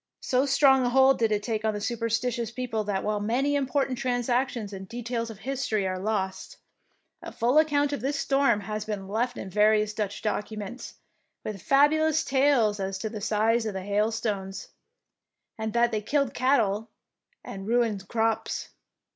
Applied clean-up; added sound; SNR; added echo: none; none; none; none.